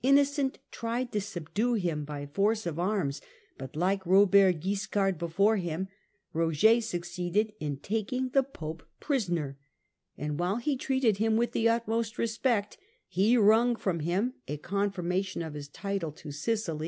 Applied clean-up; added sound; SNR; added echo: none; none; none; none.